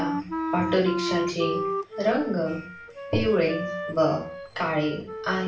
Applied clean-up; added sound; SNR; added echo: none; Wind instrument, woodwind instrument; 5 dB; reverberation time 0.3 s.